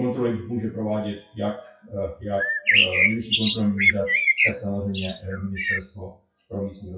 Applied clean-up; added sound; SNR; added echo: classical method WPE with log-MMSE.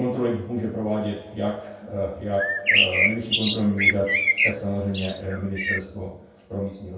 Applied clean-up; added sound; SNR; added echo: none; Bird; -3 dB; reverberation time 0.6 s.